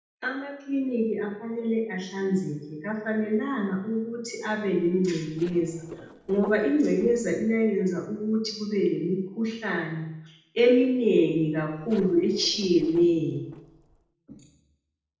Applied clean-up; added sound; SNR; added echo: neural separator model SepFormer DNS4.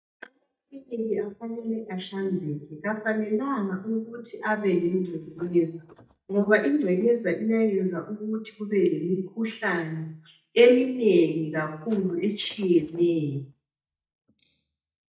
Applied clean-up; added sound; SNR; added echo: neural mask model DeepFilterNet 3.